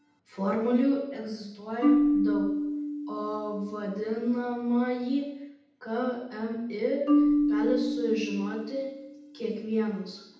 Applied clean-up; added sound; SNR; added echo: none; Marimba, xylophone; 0 dB; reverberation time 0.8 s.